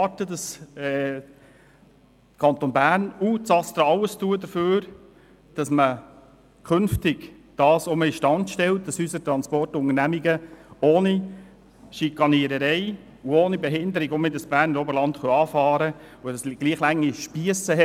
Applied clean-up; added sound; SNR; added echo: none; none; none; none.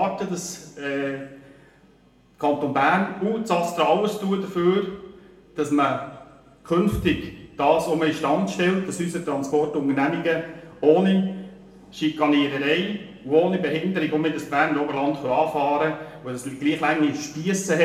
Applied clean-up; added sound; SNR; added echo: none; none; none; reverberation time 0.8 s.